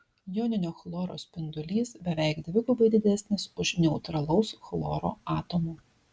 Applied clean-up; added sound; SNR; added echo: none; none; none; none.